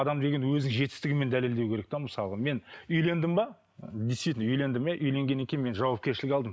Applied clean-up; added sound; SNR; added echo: none; none; none; none.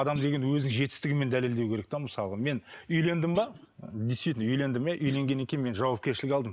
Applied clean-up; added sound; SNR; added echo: neural mask model Resemble Enhance denoiser.